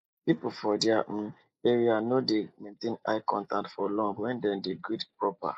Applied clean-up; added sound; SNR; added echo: neural mask model Resemble Enhance denoiser.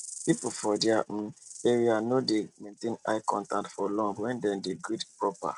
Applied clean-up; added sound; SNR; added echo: neural mask model RNNoise.